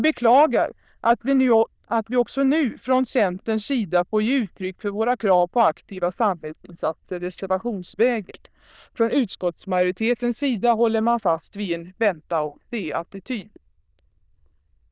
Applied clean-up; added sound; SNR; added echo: neural diffusion model UNIVERSE++.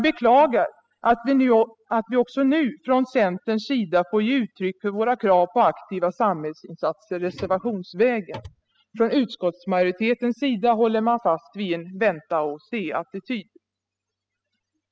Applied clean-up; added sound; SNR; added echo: classical method spectral subtraction.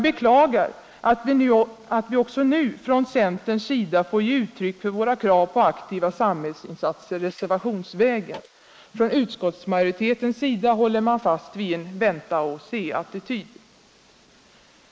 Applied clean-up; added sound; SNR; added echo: neural mask model Resemble Enhance denoiser.